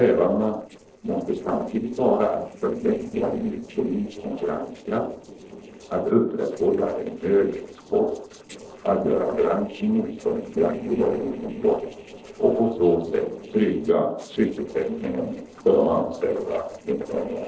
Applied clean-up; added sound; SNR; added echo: neural separator model SepFormer DNS4.